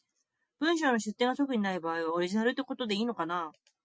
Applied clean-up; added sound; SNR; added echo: none; none; none; none.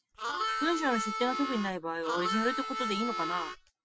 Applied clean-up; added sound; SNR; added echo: none; Harmonica; 1 dB; none.